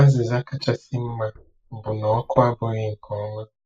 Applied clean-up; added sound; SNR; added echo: neural mask model Resemble Enhance denoiser.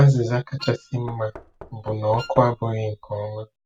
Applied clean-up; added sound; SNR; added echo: none; Knock + Wind instrument, woodwind instrument; 19 dB; none.